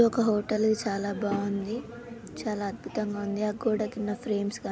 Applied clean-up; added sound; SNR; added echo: none; none; none; none.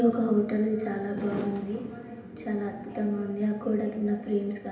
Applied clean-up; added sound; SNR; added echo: none; Fireworks; 17 dB; reverberation time 0.8 s.